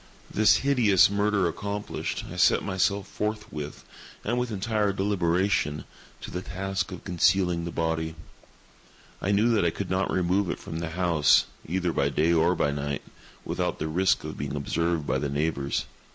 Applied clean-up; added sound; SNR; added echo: none; none; none; none.